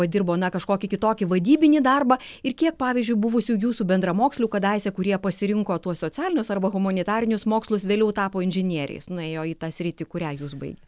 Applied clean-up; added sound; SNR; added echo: none; none; none; none.